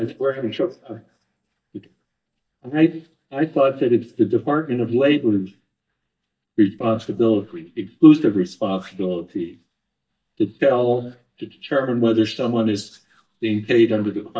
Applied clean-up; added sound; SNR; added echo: neural mask model DeepFilterNet 3.